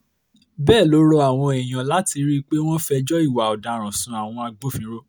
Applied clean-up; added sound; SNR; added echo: none; none; none; none.